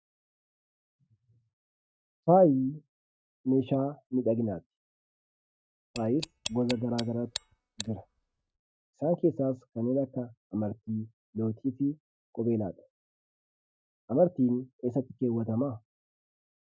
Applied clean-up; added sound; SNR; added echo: neural mask model RNNoise.